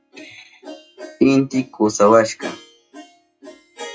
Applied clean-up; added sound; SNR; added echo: classical method WPE with log-MMSE.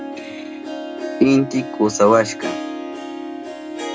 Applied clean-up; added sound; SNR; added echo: none; Harp; 8 dB; reverberation time 0.2 s.